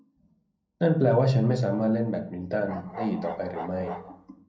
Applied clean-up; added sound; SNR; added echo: none; Bark; 12 dB; reverberation time 0.6 s.